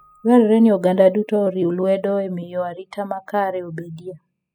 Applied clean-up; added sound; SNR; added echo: classical method spectral subtraction.